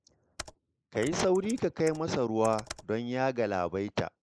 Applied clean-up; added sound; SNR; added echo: neural mask model Resemble Enhance denoiser.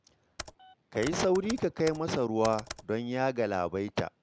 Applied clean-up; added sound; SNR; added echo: none; Computer keyboard; 14 dB; none.